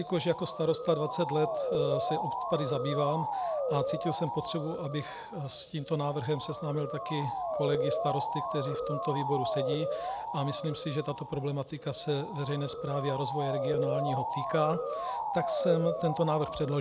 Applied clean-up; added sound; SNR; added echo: none; Motor vehicle (road) / Siren; 2 dB; none.